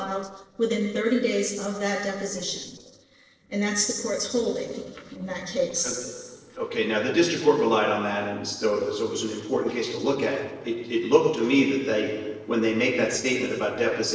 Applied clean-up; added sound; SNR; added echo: neural separator model SepFormer DNS4.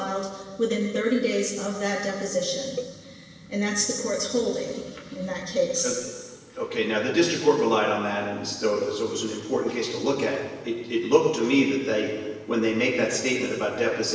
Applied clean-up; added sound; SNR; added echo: none; Cowbell; 16 dB; reverberation time 1.3 s.